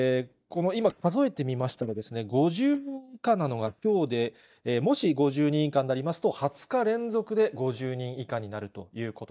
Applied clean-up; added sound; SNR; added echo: neural mask model DeepFilterNet 3.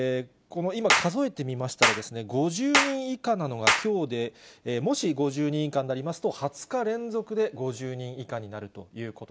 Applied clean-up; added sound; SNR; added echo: none; Clapping; -1 dB; none.